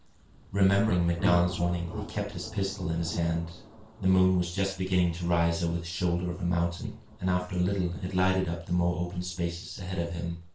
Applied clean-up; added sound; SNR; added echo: none; Thunder; 15 dB; reverberation time 0.3 s.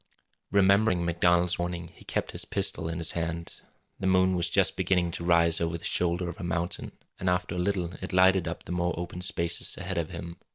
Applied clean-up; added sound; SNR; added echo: none; none; none; none.